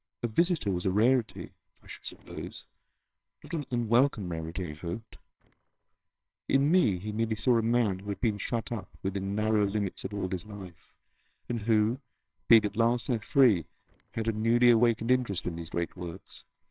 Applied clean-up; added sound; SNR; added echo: neural separator model SepFormer WHAMR!.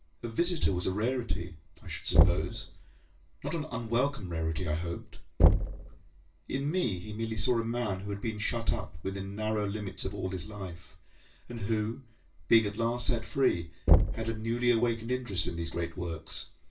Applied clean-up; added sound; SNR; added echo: none; Knock / Wood; -1 dB; reverberation time 0.2 s.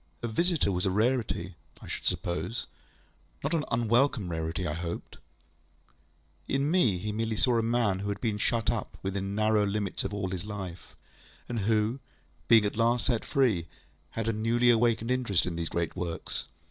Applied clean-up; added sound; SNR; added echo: none; none; none; none.